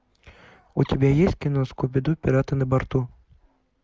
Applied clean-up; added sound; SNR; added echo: none; none; none; none.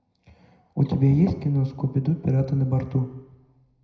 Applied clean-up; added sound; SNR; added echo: none; none; none; reverberation time 0.7 s.